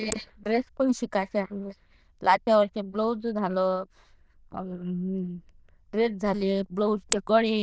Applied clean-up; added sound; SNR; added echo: neural diffusion model UNIVERSE++.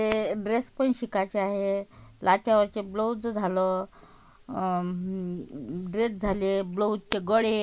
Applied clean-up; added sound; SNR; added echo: neural mask model Resemble Enhance denoiser.